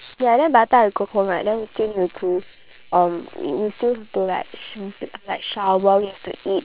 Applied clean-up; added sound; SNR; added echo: neural separator model SepFormer WHAM!.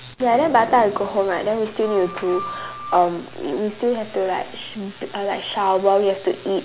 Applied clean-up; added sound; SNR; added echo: none; Sliding door; 14 dB; none.